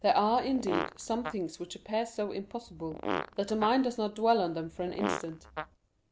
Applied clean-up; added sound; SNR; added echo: none; Fart; 7 dB; none.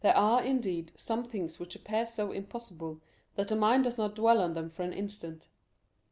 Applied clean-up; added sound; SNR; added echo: none; none; none; none.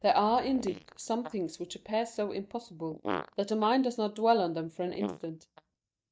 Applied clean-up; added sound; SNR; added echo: neural mask model DeepFilterNet 3.